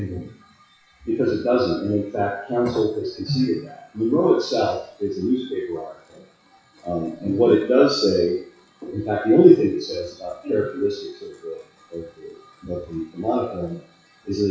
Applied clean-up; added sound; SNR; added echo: classical method WPE with log-MMSE.